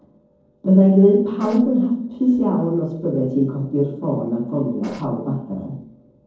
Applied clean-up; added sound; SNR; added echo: neural separator model SepFormer DNS4.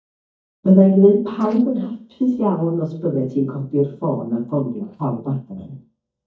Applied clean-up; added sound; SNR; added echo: neural mask model DeepFilterNet 3.